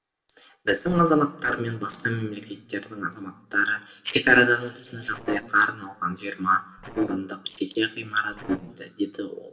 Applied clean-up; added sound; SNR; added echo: neural separator model SepFormer DNS4.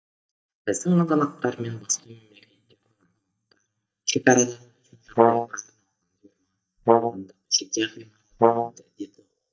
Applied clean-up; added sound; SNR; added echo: neural mask model DeepFilterNet 3.